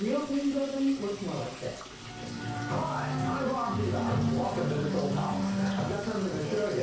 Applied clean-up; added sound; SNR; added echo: none; Liquid; 15 dB; reverberation time 0.6 s.